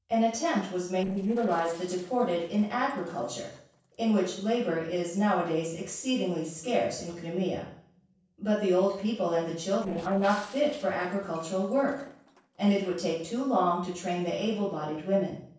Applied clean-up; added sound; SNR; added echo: neural separator model SepFormer DNS4.